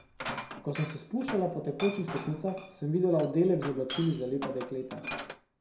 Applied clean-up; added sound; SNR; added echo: none; Glass; 11 dB; reverberation time 0.6 s.